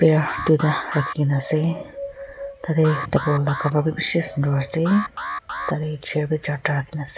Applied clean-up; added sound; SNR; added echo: none; Alarm; 11 dB; none.